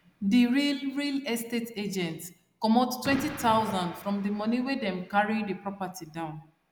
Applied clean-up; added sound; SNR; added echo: none; Explosion; 18 dB; none.